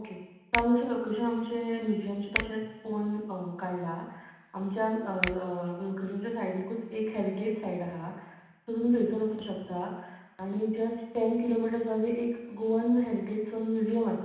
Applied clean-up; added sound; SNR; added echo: none; Finger snapping; 7 dB; reverberation time 1.1 s.